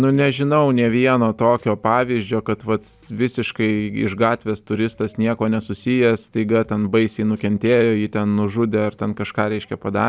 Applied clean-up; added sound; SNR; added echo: none; none; none; none.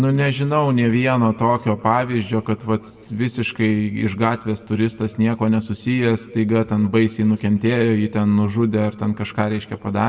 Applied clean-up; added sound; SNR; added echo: none; none; none; reverberation time 1.4 s.